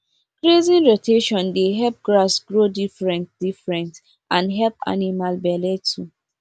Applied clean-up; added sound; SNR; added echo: none; none; none; none.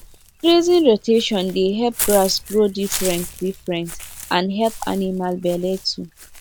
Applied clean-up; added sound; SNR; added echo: none; Walk, footsteps / Bird; 12 dB; none.